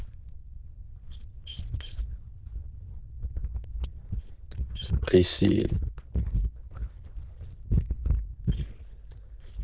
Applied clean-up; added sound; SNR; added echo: neural diffusion model UNIVERSE++.